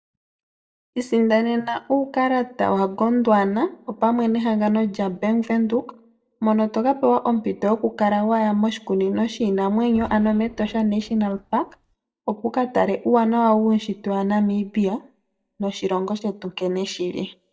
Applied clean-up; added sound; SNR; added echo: neural mask model DeepFilterNet 3.